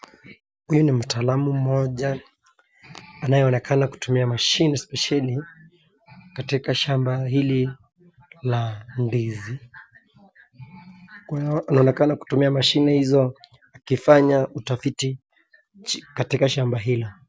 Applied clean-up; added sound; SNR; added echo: none; none; none; none.